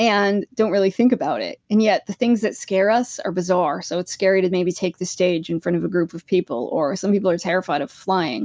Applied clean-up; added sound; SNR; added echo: none; none; none; none.